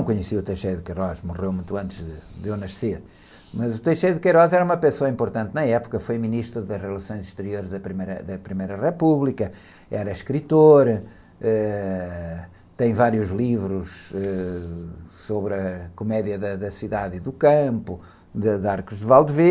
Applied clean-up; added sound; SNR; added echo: none; none; none; none.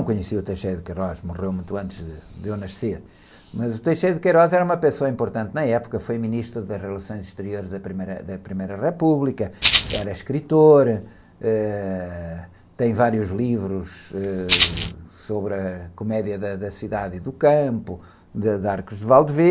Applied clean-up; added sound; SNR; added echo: none; Rattle (instrument); -1 dB; none.